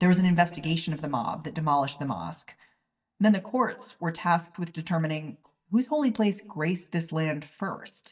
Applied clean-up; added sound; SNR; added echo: neural mask model DeepFilterNet 3.